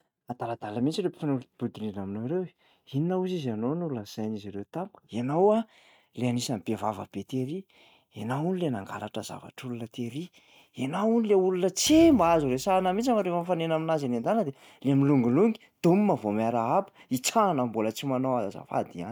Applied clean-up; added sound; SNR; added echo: neural mask model RNNoise.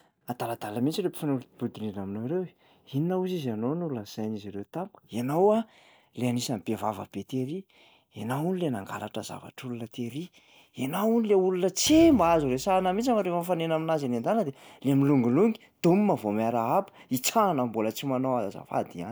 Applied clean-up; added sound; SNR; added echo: none; Thump, thud; 16 dB; none.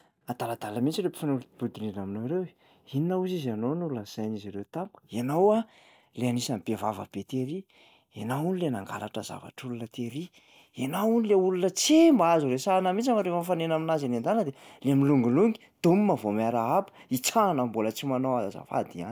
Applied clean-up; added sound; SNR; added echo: none; none; none; none.